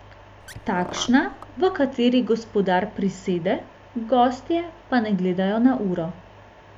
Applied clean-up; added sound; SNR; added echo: none; Car; 15 dB; none.